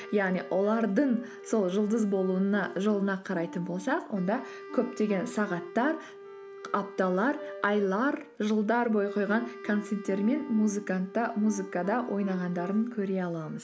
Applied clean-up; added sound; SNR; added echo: none; Wind instrument, woodwind instrument + Wind instrument, woodwind instrument; 14 dB; none.